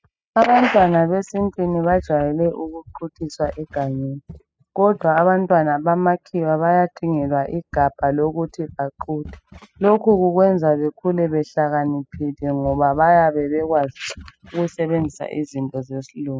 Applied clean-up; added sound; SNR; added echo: classical method spectral subtraction.